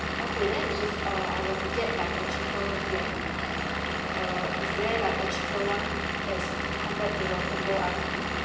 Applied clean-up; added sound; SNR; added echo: none; Engine / Vehicle; -3 dB; reverberation time 1.3 s.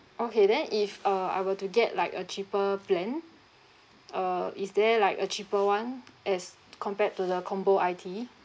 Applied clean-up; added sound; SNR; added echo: none; none; none; none.